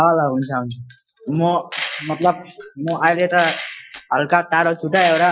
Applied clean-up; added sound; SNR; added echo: classical method Wiener filter.